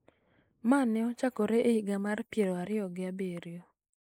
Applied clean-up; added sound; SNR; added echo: neural mask model Resemble Enhance denoiser.